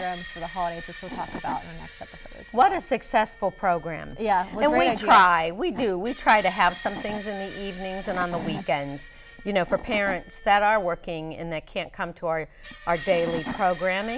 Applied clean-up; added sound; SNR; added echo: none; Wood / Tools + Screech; 14 dB; none.